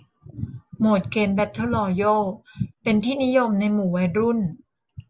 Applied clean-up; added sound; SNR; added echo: none; none; none; none.